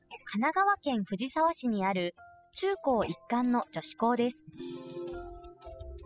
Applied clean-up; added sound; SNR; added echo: classical method spectral subtraction.